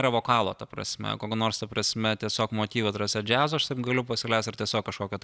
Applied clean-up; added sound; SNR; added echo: none; none; none; none.